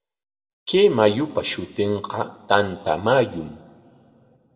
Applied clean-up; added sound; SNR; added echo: none; none; none; reverberation time 1.0 s.